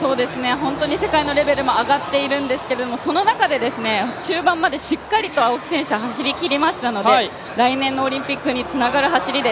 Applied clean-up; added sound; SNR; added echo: none; none; none; none.